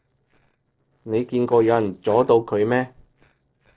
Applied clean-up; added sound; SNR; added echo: neural separator model SepFormer DNS4.